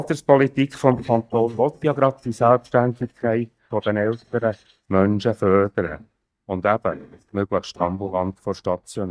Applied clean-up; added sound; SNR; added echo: neural mask model DeepFilterNet 3.